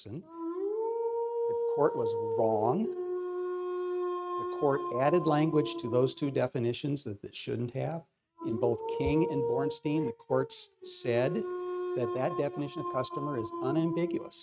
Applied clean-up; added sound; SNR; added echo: neural mask model RNNoise.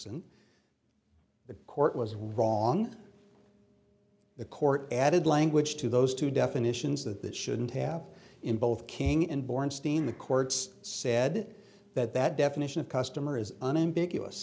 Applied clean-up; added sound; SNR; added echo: none; none; none; none.